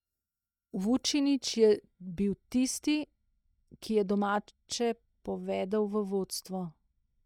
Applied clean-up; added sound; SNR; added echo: neural mask model DeepFilterNet 3.